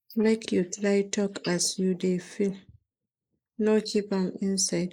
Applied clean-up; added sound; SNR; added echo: neural mask model Resemble Enhance denoiser.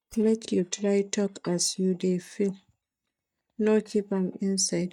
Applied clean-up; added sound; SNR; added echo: neural mask model DeepFilterNet 3.